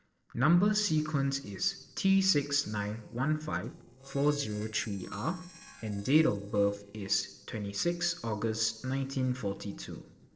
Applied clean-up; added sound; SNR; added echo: neural separator model SepFormer DNS4.